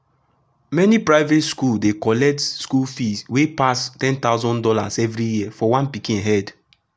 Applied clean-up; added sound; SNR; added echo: none; none; none; none.